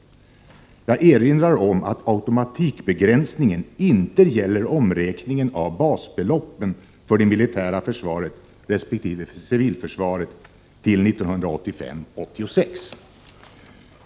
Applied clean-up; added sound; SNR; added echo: none; none; none; none.